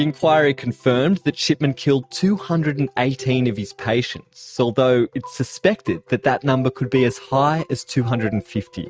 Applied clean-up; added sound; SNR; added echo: neural mask model RNNoise.